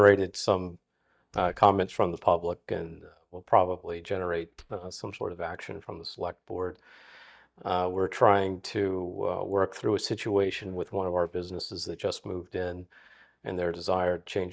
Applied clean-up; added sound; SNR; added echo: neural mask model DeepFilterNet 3.